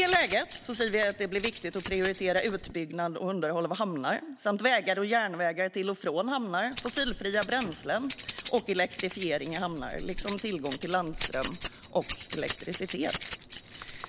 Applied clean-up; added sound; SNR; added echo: none; Keys jangling; 12 dB; none.